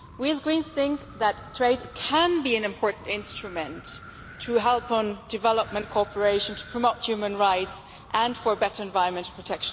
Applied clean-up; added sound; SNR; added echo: none; Wind; 19 dB; none.